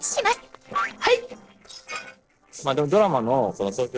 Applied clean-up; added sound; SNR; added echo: neural separator model SepFormer DNS4.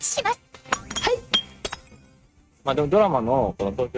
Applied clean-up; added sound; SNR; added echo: neural mask model RNNoise.